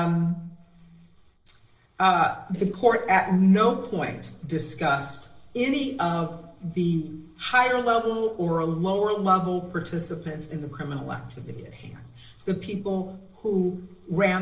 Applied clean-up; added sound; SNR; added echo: neural separator model SepFormer DNS4.